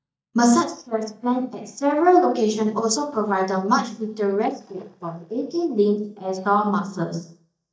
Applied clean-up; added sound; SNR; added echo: neural mask model DeepFilterNet 3.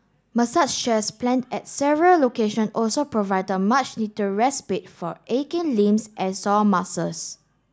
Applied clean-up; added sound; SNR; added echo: none; none; none; none.